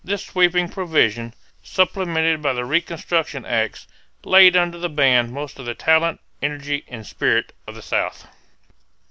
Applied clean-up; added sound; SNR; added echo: none; none; none; none.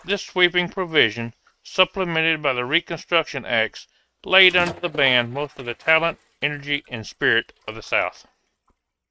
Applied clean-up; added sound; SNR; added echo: neural mask model RNNoise.